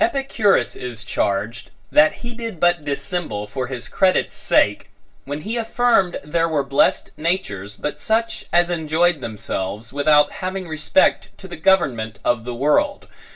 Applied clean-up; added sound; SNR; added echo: none; none; none; reverberation time 0.2 s.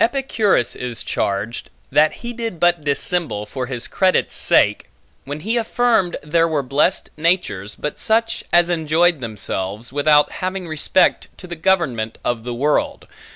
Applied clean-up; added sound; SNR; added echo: none; none; none; none.